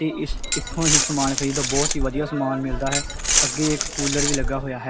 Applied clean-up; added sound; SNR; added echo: none; Glass; -1 dB; none.